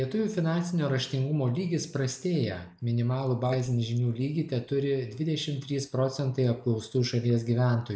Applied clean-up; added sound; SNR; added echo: neural mask model Resemble Enhance denoiser.